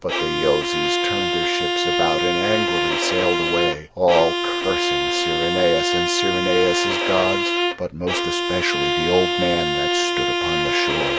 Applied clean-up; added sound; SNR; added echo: none; Bowed string instrument; -2 dB; none.